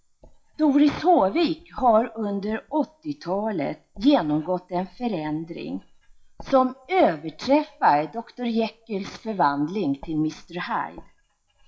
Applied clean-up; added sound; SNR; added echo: classical method WPE with log-MMSE.